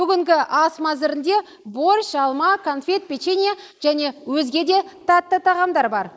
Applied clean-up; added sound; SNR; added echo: neural mask model Resemble Enhance denoiser.